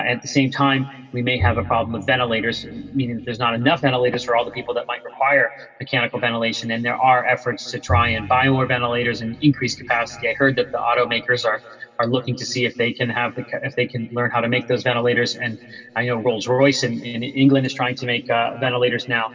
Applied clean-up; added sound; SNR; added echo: none; Bowed string instrument; 11 dB; reverberation time 2.2 s.